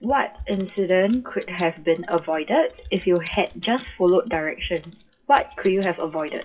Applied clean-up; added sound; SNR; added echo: classical method WPE with log-MMSE.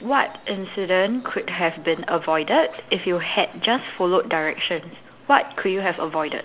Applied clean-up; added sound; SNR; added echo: none; none; none; none.